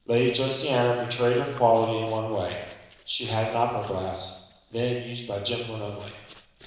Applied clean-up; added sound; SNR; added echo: neural separator model SepFormer DNS4.